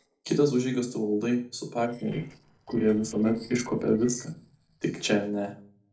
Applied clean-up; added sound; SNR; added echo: neural separator model SepFormer DNS4.